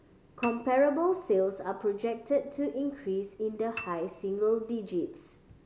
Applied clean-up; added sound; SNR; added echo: none; Piano; 17 dB; none.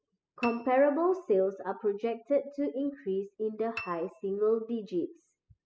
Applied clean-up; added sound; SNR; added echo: classical method spectral subtraction.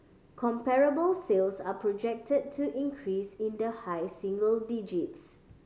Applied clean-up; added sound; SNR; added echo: none; none; none; none.